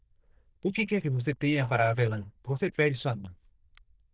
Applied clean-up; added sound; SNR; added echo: neural diffusion model UNIVERSE++.